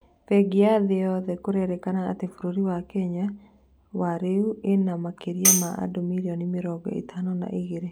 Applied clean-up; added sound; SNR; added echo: none; Tambourine; 1 dB; none.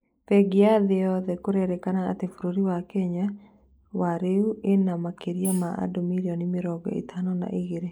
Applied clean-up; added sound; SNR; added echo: neural mask model Resemble Enhance denoiser.